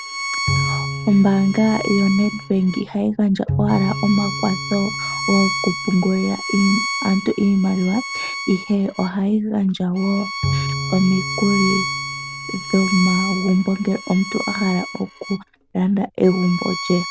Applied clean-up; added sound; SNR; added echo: none; Bowed string instrument + Bowed string instrument; 6 dB; none.